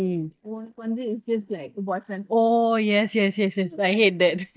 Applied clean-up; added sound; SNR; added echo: neural mask model DeepFilterNet 3.